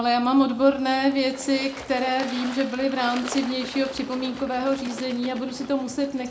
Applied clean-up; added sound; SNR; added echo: none; Water / Bird; 15 dB; reverberation time 0.3 s.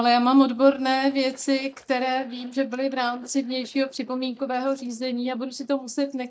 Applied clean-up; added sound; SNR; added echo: neural mask model DeepFilterNet 3.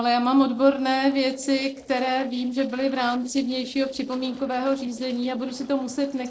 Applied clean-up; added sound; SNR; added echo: neural separator model SepFormer DNS4.